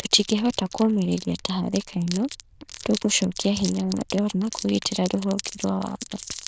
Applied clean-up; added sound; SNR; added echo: neural diffusion model UNIVERSE++.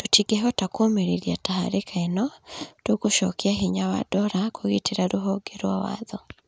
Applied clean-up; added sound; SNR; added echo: none; none; none; none.